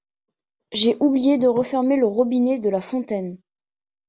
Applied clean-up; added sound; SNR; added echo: none; none; none; none.